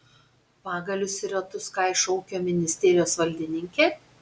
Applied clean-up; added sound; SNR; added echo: none; none; none; none.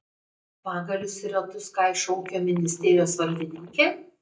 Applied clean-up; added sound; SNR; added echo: neural mask model DeepFilterNet 3.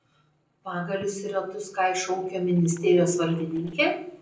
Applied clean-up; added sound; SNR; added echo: neural separator model SepFormer DNS4.